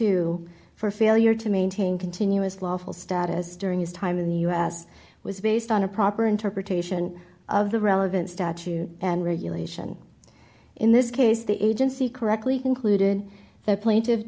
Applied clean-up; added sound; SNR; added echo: none; none; none; none.